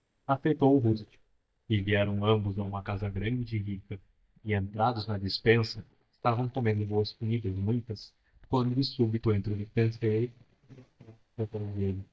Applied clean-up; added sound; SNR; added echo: neural mask model DeepFilterNet 3.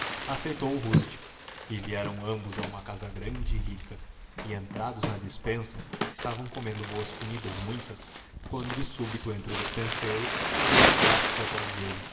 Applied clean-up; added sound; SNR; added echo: none; Crumpling, crinkling; -5 dB; reverberation time 0.9 s.